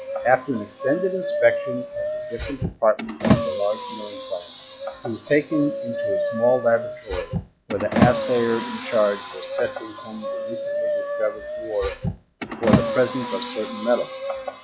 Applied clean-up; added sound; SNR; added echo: classical method log-MMSE.